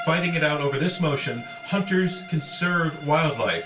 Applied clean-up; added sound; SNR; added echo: none; Bowed string instrument; 15 dB; reverberation time 0.2 s.